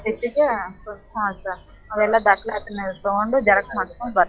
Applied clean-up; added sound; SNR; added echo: classical method log-MMSE.